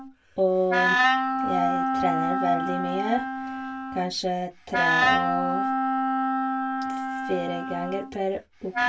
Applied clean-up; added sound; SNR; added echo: none; Wind instrument, woodwind instrument; -3 dB; reverberation time 0.1 s.